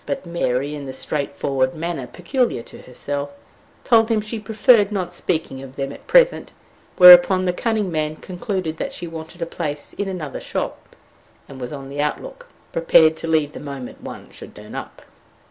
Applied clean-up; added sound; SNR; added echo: none; none; none; none.